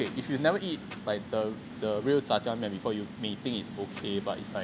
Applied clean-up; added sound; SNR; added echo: none; Clapping; 19 dB; none.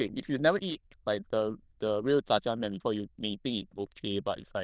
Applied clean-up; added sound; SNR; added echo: neural diffusion model UNIVERSE++.